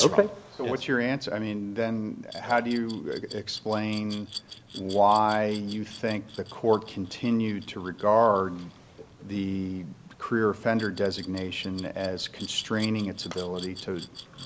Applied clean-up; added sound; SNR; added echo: none; Glass; 19 dB; none.